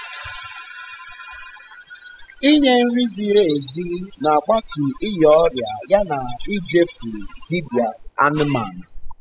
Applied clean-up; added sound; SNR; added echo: classical method spectral subtraction.